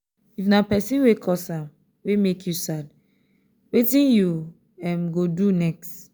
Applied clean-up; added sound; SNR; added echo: none; none; none; none.